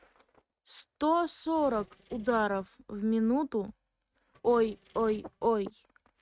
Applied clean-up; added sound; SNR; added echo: neural mask model RNNoise.